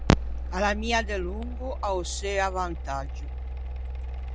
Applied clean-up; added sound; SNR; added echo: none; Mechanical fan; 3 dB; none.